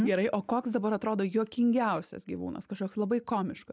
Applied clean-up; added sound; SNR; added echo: none; none; none; none.